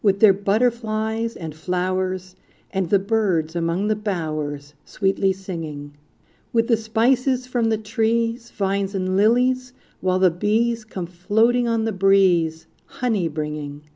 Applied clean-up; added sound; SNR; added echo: none; none; none; none.